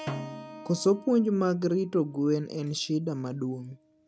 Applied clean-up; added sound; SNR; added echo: none; Snare drum + Keyboard (musical); 16 dB; none.